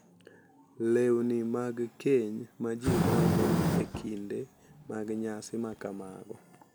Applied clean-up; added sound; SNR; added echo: none; Fire; -1 dB; none.